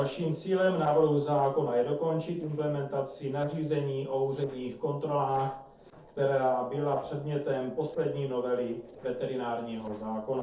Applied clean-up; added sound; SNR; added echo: neural separator model SepFormer DNS4.